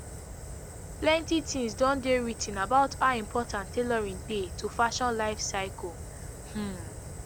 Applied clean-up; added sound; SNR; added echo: none; Fire; 11 dB; none.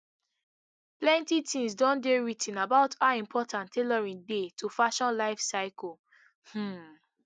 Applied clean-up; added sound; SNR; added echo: none; none; none; none.